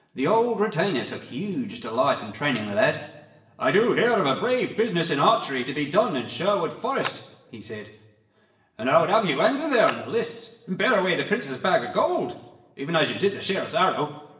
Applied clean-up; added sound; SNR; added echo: none; Clapping; 17 dB; reverberation time 1.0 s.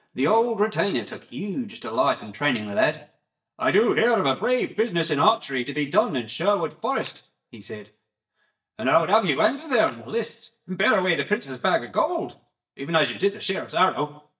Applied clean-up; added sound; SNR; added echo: neural mask model DeepFilterNet 3.